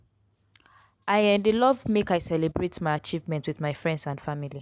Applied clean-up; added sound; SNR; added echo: none; none; none; none.